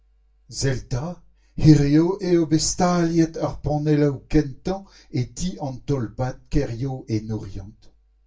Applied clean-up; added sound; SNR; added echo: none; none; none; reverberation time 0.2 s.